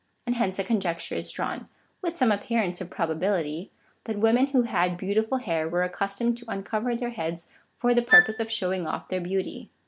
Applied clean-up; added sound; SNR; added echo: none; Wind instrument, woodwind instrument; -3 dB; none.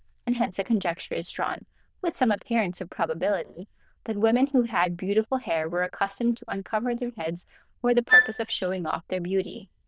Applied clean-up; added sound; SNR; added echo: neural diffusion model UNIVERSE++.